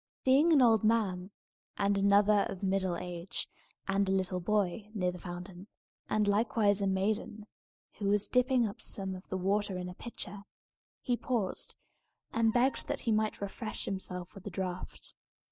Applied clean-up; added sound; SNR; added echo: neural mask model DeepFilterNet 3.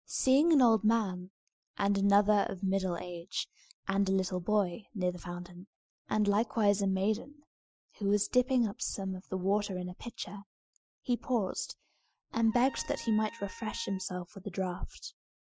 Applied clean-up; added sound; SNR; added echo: classical method Wiener filter.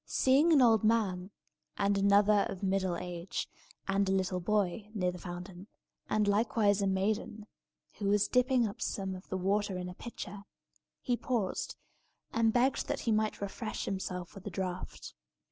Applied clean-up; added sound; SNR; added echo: none; none; none; none.